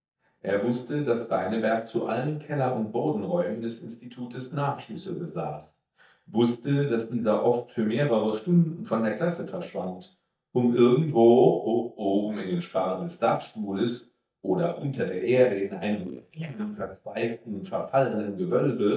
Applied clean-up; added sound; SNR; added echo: neural mask model DeepFilterNet 3.